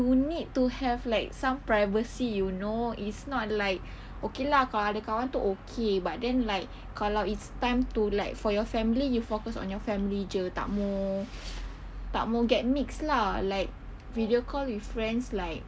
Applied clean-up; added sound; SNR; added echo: none; none; none; none.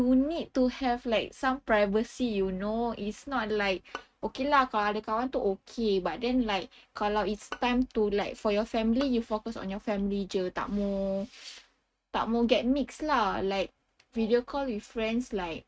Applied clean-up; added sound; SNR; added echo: neural mask model RNNoise.